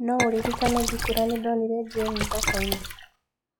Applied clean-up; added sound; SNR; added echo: classical method log-MMSE.